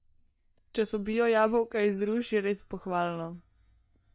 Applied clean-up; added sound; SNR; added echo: neural mask model DeepFilterNet 3.